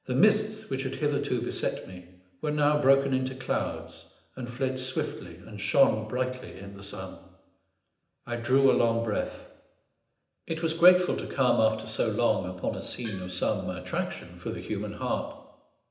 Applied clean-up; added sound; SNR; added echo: none; Gong; 18 dB; reverberation time 0.8 s.